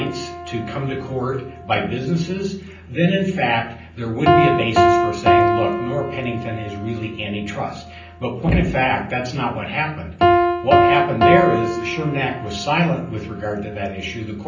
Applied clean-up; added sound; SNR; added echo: none; Piano; -1 dB; reverberation time 0.6 s.